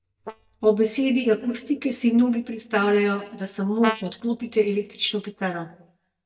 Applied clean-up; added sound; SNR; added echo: neural mask model DeepFilterNet 3.